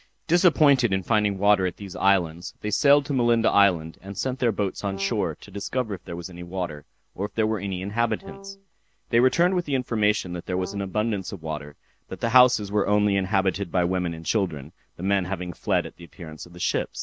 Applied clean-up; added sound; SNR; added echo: none; Brass instrument; 17 dB; none.